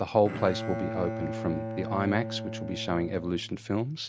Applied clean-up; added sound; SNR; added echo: none; Bowed string instrument; 6 dB; none.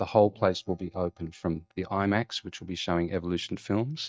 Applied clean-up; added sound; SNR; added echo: neural mask model DeepFilterNet 3.